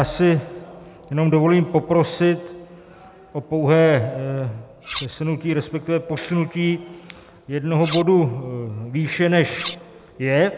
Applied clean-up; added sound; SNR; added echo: none; Cutlery, silverware; 13 dB; none.